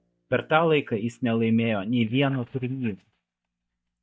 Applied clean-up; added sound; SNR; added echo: neural mask model DeepFilterNet 3.